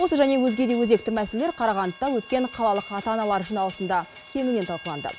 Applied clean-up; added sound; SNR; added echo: none; Train; 18 dB; none.